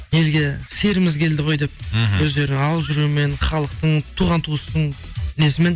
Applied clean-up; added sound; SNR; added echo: none; none; none; none.